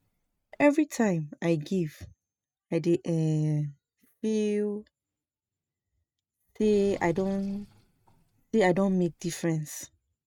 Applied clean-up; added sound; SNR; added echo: neural mask model RNNoise.